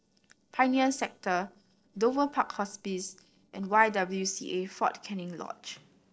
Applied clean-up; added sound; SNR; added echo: neural separator model SepFormer DNS4.